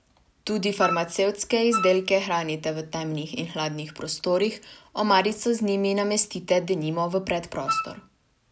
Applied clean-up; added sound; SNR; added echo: none; Wind instrument, woodwind instrument; 6 dB; none.